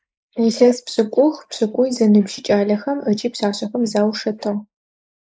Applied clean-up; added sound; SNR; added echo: neural mask model Resemble Enhance denoiser.